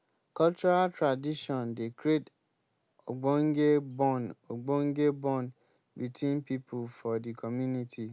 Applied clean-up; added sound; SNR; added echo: none; none; none; none.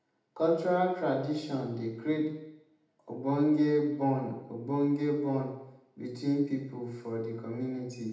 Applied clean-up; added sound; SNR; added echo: none; none; none; reverberation time 0.8 s.